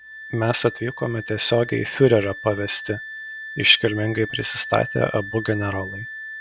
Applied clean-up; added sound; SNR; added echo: none; Wind instrument, woodwind instrument; 14 dB; none.